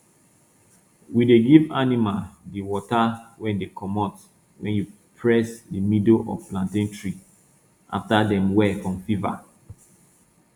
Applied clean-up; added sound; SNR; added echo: none; none; none; none.